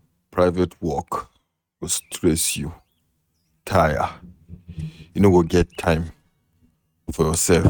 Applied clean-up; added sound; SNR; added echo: neural mask model RNNoise.